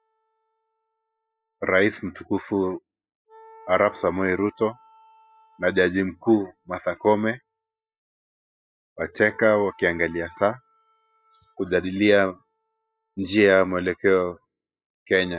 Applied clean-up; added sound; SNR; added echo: classical method spectral subtraction.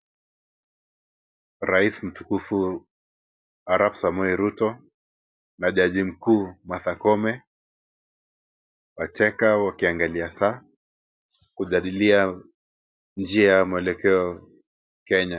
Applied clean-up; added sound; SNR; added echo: none; none; none; none.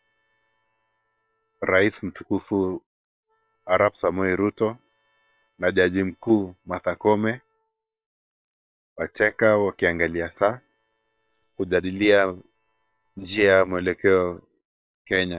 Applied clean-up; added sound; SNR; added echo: neural separator model SepFormer WHAM!.